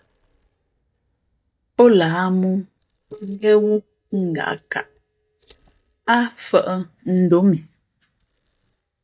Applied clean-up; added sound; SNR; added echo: neural mask model DeepFilterNet 3.